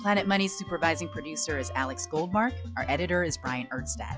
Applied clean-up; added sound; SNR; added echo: classical method log-MMSE.